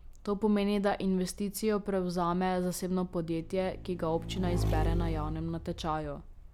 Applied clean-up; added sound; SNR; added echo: none; Motorcycle / Engine; 6 dB; none.